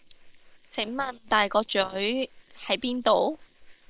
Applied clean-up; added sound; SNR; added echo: neural separator model SepFormer WHAM!.